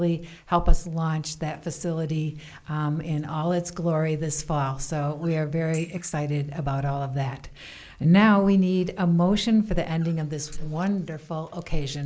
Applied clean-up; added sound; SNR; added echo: neural mask model Resemble Enhance denoiser.